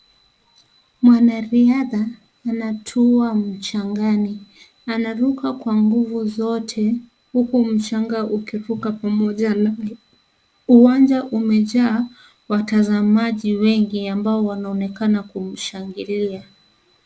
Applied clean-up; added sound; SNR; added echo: none; none; none; none.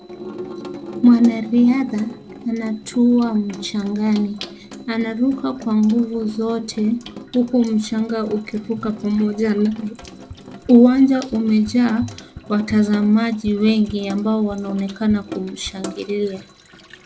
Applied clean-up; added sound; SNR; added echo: none; Sink (filling or washing) / Water tap, faucet; 16 dB; none.